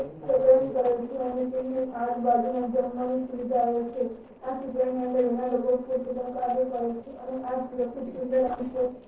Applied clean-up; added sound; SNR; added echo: neural separator model SepFormer DNS4.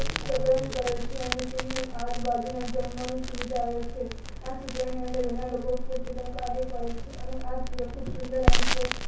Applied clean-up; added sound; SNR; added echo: none; Crackle; -4 dB; reverberation time 0.6 s.